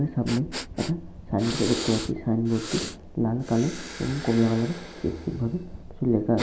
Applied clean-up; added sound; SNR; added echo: none; Breathing; 11 dB; none.